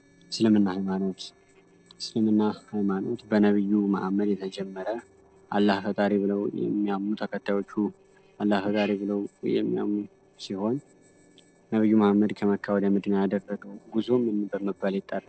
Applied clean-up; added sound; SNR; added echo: neural separator model SepFormer DNS4.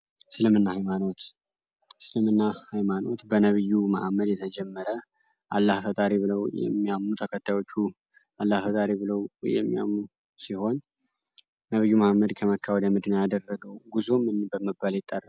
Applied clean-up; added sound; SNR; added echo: none; none; none; none.